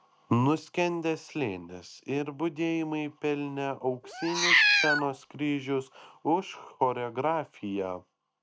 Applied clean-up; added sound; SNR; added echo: none; Meow; -5 dB; none.